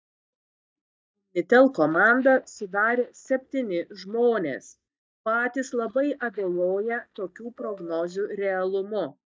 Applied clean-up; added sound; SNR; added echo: neural mask model DeepFilterNet 3.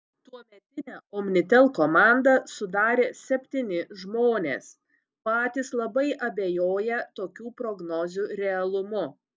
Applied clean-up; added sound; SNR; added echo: none; none; none; none.